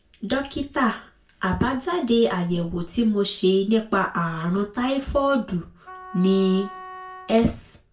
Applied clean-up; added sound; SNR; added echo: none; Wind instrument, woodwind instrument; 17 dB; reverberation time 0.3 s.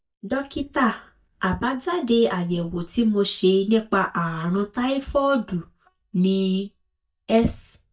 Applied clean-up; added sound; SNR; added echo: neural mask model DeepFilterNet 3.